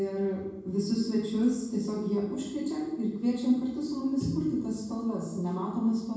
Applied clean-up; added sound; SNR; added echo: none; none; none; reverberation time 1.2 s.